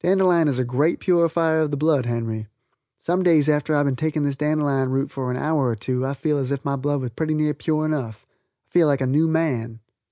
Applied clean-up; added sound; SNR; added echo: none; none; none; none.